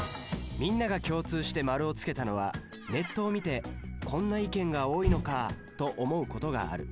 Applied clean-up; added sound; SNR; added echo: none; Motor vehicle (road); 10 dB; none.